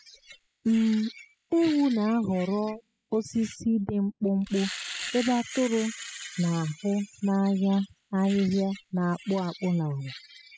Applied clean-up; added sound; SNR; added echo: classical method spectral subtraction.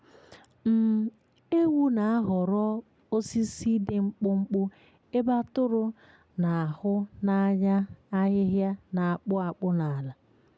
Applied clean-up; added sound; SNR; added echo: none; none; none; none.